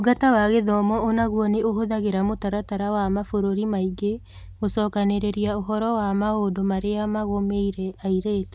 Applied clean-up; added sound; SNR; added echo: none; none; none; none.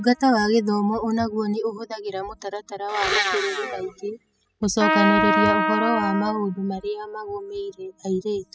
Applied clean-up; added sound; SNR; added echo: classical method spectral subtraction.